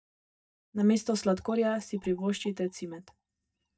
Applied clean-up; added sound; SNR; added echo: neural mask model DeepFilterNet 3.